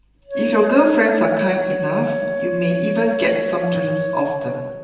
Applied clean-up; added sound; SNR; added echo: none; Wind instrument, woodwind instrument; 2 dB; reverberation time 1.2 s.